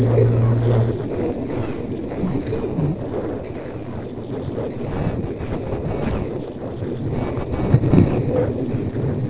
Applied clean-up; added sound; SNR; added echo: neural separator model SepFormer DNS4.